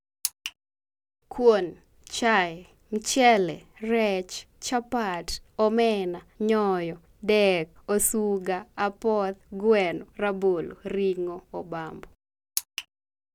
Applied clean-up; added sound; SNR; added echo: none; none; none; none.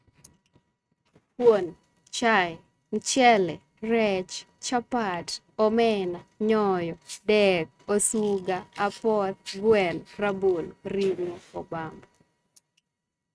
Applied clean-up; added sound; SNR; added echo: neural mask model RNNoise.